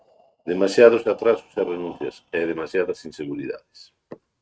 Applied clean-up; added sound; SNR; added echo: neural mask model RNNoise.